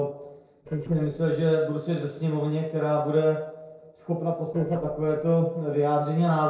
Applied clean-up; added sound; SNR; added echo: neural separator model SepFormer DNS4.